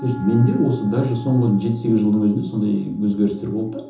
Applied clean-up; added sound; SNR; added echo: none; Wind instrument, woodwind instrument; 16 dB; reverberation time 0.6 s.